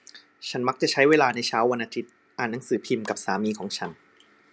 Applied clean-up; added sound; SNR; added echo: none; none; none; none.